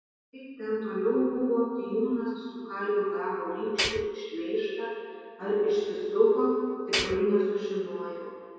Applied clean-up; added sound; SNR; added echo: none; Tools; 2 dB; reverberation time 2.2 s.